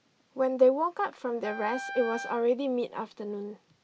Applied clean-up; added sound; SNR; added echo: none; Wind instrument, woodwind instrument; 12 dB; none.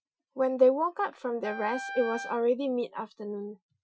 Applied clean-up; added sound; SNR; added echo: classical method Wiener filter.